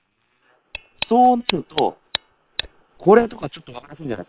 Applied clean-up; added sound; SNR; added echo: neural separator model SepFormer WHAM!.